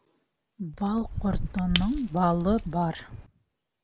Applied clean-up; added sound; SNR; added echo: none; Shatter / Crushing; 5 dB; none.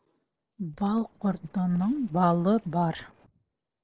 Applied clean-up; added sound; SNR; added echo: neural separator model SepFormer DNS4.